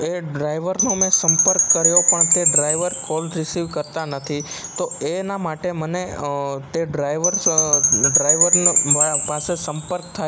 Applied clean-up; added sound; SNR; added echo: none; Wind chime / Percussion; -4 dB; none.